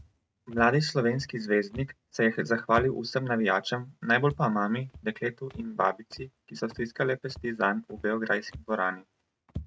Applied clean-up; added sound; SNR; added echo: neural mask model RNNoise.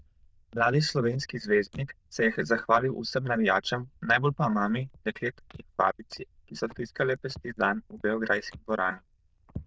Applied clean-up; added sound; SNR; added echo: neural diffusion model UNIVERSE++.